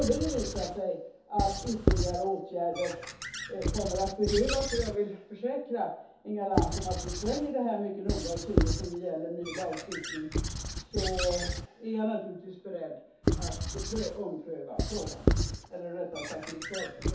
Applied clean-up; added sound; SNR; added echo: none; Squeak / Writing; 0 dB; reverberation time 0.5 s.